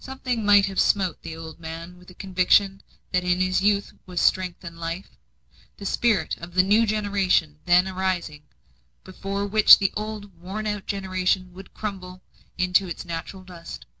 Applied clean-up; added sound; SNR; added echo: none; none; none; none.